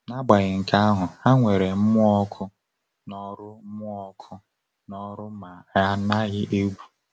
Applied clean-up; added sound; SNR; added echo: none; none; none; none.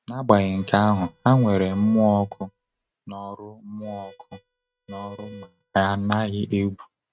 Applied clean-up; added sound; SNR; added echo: neural mask model RNNoise.